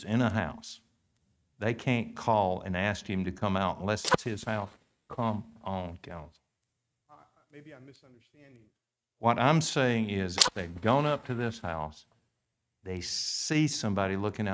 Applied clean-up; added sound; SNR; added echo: neural mask model RNNoise.